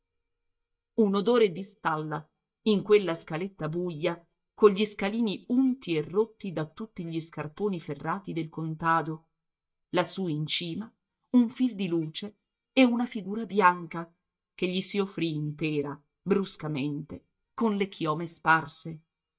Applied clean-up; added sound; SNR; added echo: neural mask model DeepFilterNet 3.